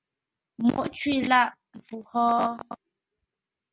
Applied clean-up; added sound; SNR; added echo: none; none; none; none.